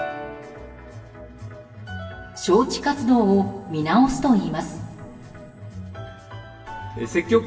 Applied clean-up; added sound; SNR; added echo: none; none; none; reverberation time 2.9 s.